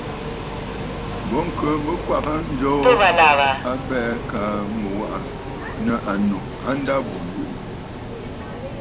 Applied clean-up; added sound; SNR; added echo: none; Subway, metro, underground; -2 dB; none.